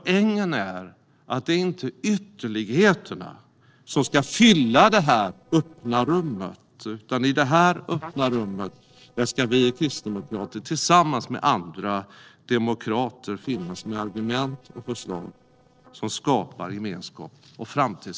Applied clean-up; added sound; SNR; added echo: neural separator model SepFormer DNS4.